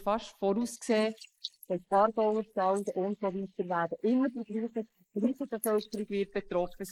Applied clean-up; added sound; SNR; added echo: neural mask model Resemble Enhance denoiser.